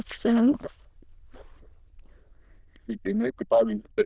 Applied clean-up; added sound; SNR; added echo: neural diffusion model UNIVERSE++.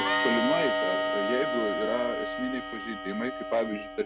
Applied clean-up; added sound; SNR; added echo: none; Wind instrument, woodwind instrument + Clock; -1 dB; none.